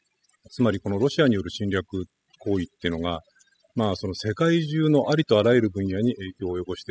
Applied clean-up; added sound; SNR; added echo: classical method spectral subtraction.